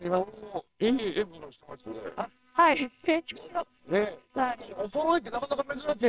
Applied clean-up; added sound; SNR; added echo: neural separator model SepFormer WHAMR!.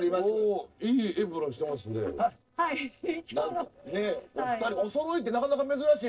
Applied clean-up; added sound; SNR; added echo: neural separator model SepFormer DNS4.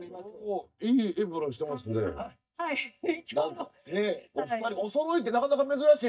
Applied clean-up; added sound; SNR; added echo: neural mask model DeepFilterNet 3.